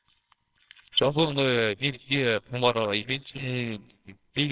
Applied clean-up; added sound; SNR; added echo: neural separator model SepFormer WHAMR!.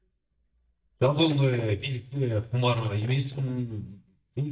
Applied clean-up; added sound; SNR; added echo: neural mask model DeepFilterNet 3.